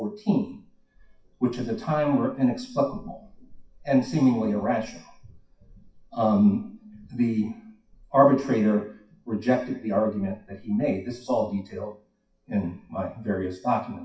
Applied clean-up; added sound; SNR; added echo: classical method WPE with log-MMSE.